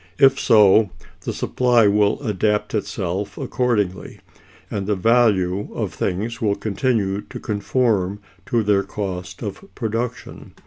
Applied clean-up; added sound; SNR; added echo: none; none; none; none.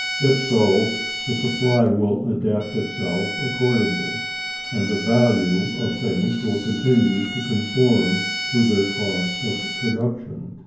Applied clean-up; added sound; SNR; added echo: none; Bowed string instrument; 8 dB; reverberation time 0.9 s.